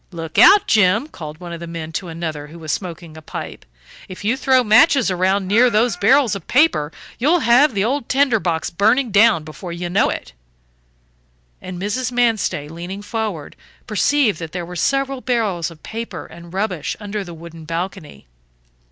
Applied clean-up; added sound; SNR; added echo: none; Meow; 16 dB; none.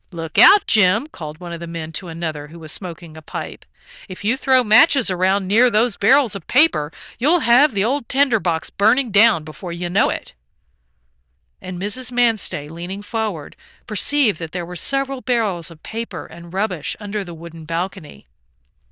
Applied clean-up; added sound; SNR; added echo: neural diffusion model UNIVERSE++.